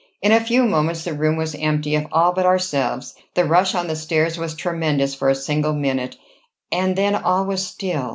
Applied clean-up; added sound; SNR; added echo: none; none; none; none.